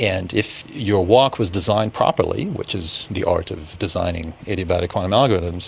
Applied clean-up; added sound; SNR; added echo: none; none; none; none.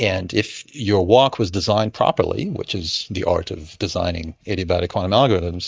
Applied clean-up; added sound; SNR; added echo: neural mask model DeepFilterNet 3.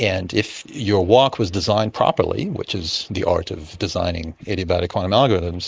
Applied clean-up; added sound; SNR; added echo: neural mask model Resemble Enhance denoiser.